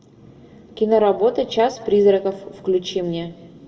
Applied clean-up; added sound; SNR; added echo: none; none; none; reverberation time 1.1 s.